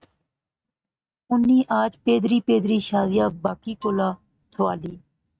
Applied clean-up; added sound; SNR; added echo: neural mask model RNNoise.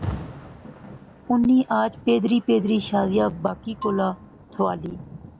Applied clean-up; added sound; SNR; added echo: none; Rain + Marimba, xylophone; 14 dB; none.